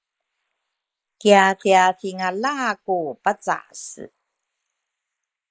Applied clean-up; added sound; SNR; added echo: neural mask model Resemble Enhance denoiser.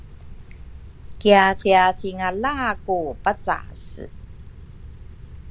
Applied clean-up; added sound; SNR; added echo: none; Cricket; 10 dB; none.